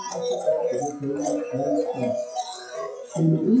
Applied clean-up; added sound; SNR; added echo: classical method WPE with log-MMSE.